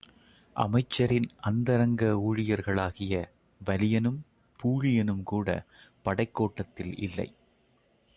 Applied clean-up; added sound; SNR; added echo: none; none; none; none.